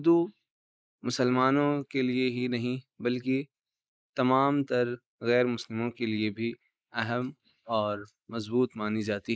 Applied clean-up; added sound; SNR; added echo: neural mask model Resemble Enhance denoiser.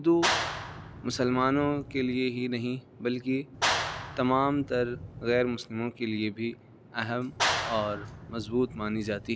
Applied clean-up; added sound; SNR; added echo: none; Clapping; 4 dB; none.